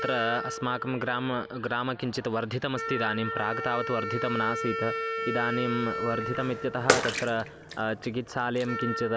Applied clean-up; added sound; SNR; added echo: none; Wind instrument, woodwind instrument + Bathtub (filling or washing) / Water / Splash, splatter; 3 dB; none.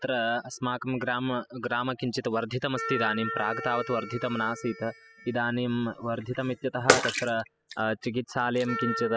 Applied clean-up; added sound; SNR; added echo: classical method spectral subtraction.